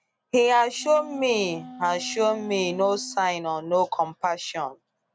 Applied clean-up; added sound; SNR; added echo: none; Wind instrument, woodwind instrument; 17 dB; none.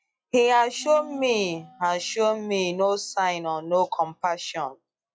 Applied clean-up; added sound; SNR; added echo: classical method log-MMSE.